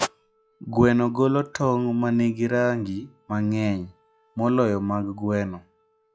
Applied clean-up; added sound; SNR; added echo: classical method log-MMSE.